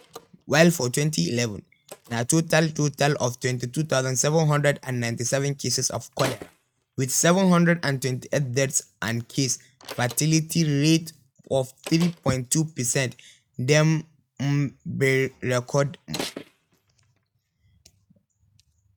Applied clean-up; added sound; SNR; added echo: neural mask model RNNoise.